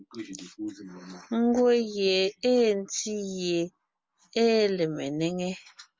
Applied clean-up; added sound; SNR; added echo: none; none; none; none.